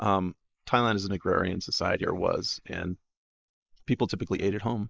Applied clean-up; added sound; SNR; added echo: neural mask model Resemble Enhance denoiser.